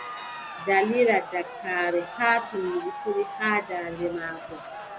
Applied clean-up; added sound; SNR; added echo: none; Crowd; 12 dB; none.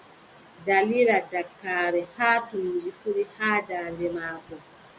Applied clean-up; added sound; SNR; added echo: none; none; none; none.